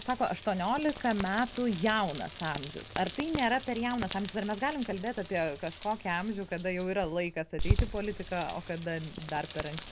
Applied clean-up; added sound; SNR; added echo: none; Rain; 1 dB; none.